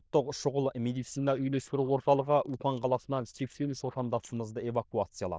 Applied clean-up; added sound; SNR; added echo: neural diffusion model UNIVERSE++.